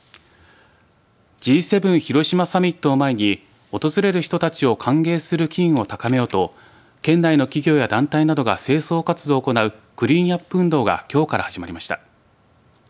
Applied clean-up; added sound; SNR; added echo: none; none; none; none.